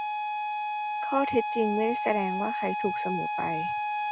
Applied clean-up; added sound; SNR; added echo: none; Harmonica; -1 dB; none.